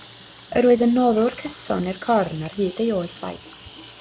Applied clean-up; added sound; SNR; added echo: none; Liquid + Engine; 19 dB; none.